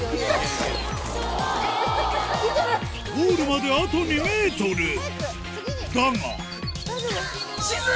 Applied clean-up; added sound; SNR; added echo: none; Bird; 18 dB; none.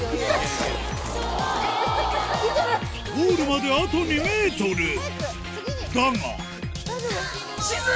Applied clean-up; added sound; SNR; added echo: none; none; none; none.